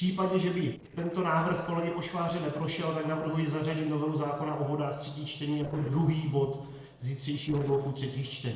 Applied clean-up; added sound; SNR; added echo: neural separator model SepFormer DNS4.